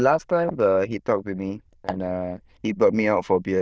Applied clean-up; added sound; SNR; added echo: neural diffusion model UNIVERSE++.